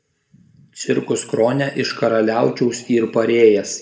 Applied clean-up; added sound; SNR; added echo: none; none; none; reverberation time 0.6 s.